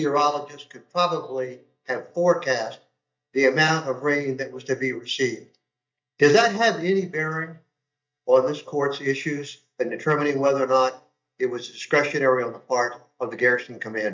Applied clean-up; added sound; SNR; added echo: neural mask model DeepFilterNet 3.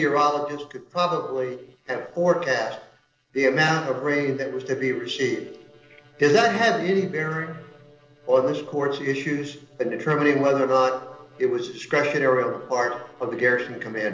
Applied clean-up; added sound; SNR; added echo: neural separator model SepFormer DNS4.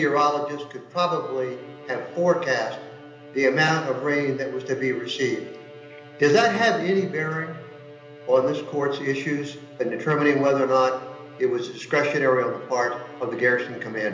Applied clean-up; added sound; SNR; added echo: none; Bowed string instrument; 20 dB; reverberation time 0.8 s.